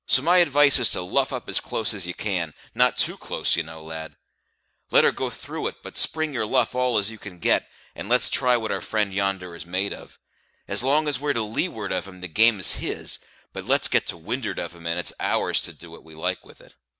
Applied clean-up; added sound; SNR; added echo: none; none; none; none.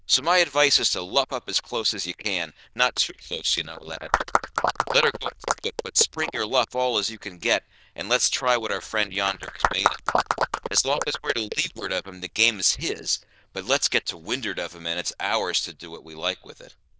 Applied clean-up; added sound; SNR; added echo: neural diffusion model UNIVERSE++.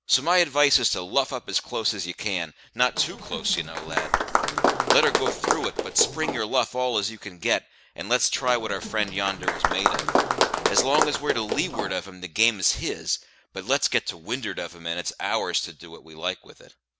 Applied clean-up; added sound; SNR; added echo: none; Applause; -1 dB; none.